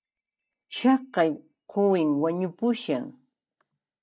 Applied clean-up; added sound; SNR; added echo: neural mask model DeepFilterNet 3.